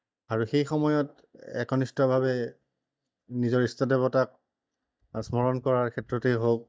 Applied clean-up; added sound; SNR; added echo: neural mask model DeepFilterNet 3.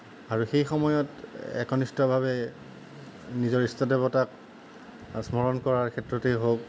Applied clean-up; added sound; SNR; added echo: none; none; none; none.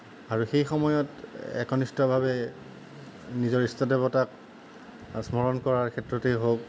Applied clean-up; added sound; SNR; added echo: none; Bowed string instrument; 19 dB; none.